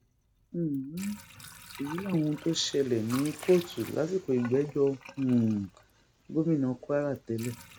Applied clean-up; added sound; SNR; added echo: none; Sink (filling or washing) / Water; 18 dB; none.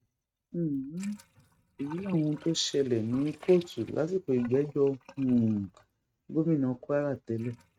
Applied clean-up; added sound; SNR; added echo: neural mask model RNNoise.